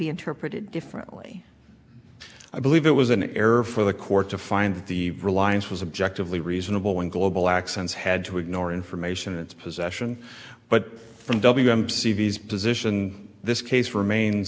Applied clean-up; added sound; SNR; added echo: none; none; none; none.